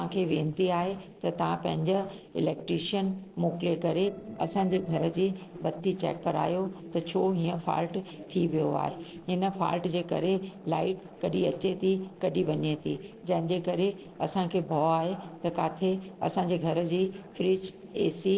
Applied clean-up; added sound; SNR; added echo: neural separator model SepFormer DNS4.